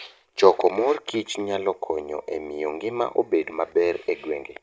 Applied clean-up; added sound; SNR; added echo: none; none; none; none.